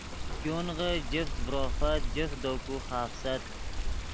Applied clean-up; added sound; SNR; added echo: none; Water; -1 dB; none.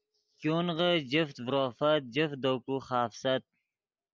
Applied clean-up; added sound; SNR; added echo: none; none; none; none.